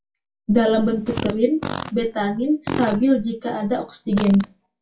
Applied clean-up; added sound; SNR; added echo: classical method WPE with log-MMSE.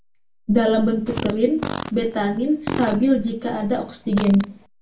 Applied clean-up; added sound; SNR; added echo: none; Fart; 11 dB; reverberation time 0.3 s.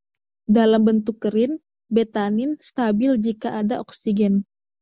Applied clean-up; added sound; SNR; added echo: none; none; none; none.